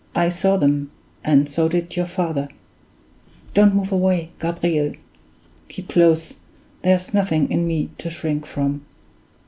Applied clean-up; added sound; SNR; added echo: none; none; none; none.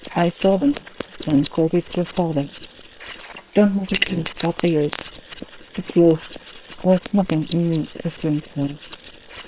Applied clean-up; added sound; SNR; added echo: neural separator model SepFormer WHAM!.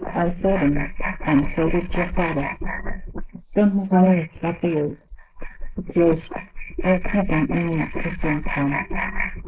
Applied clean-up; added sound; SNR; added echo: neural mask model Resemble Enhance denoiser.